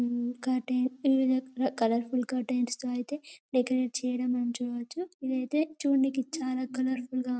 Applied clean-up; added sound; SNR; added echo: none; none; none; none.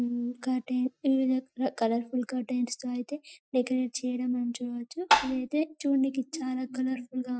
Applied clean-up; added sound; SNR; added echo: classical method Wiener filter.